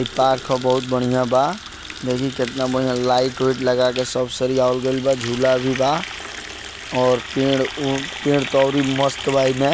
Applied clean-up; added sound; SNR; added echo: none; Water tap, faucet; 12 dB; none.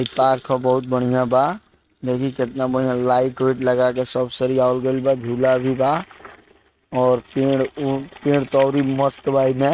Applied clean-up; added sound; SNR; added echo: neural mask model RNNoise.